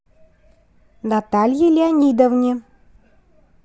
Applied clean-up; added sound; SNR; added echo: none; none; none; none.